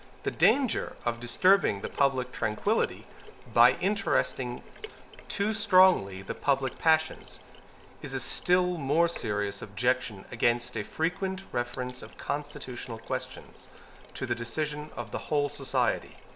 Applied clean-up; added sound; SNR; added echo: none; Sink (filling or washing); 19 dB; none.